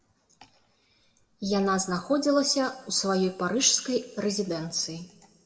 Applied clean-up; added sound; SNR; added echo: none; none; none; reverberation time 1.1 s.